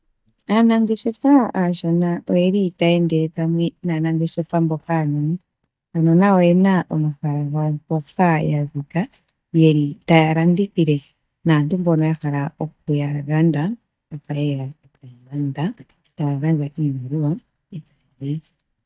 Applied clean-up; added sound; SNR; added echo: neural mask model DeepFilterNet 3.